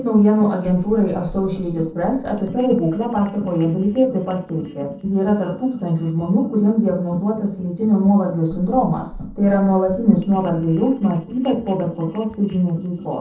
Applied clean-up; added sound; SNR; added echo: neural separator model SepFormer DNS4.